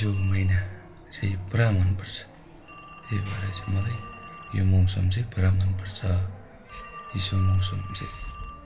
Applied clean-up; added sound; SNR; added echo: none; Telephone; 17 dB; reverberation time 0.2 s.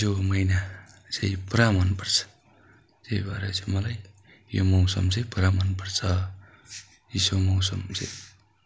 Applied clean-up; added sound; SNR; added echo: none; none; none; none.